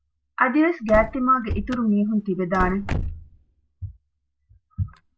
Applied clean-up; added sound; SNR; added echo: none; Slam / Wood + Slam / Car; 9 dB; none.